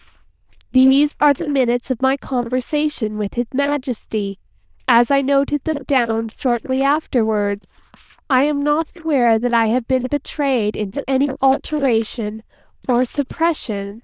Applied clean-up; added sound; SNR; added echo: neural diffusion model UNIVERSE++.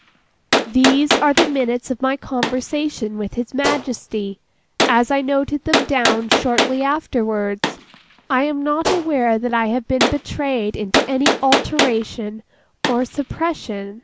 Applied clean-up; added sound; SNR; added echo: none; Gunshot, gunfire; 3 dB; none.